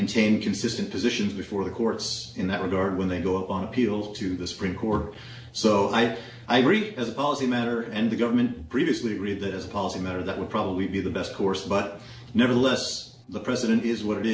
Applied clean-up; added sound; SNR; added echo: none; none; none; none.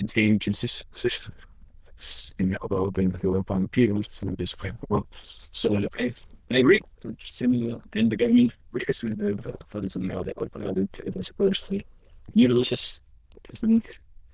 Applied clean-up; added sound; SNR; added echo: neural diffusion model UNIVERSE++.